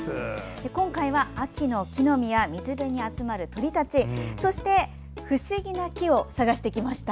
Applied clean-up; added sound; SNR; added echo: none; none; none; none.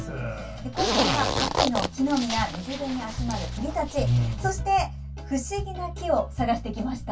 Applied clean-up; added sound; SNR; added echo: none; Zipper (clothing); 2 dB; reverberation time 0.1 s.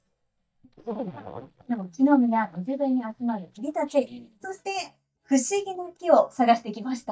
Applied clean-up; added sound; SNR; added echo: neural mask model DeepFilterNet 3.